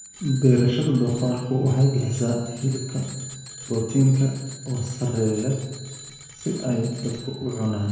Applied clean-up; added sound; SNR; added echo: none; Bicycle bell; 17 dB; reverberation time 1.0 s.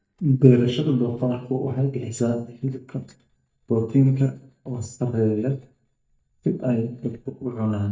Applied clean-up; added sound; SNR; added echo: neural mask model DeepFilterNet 3.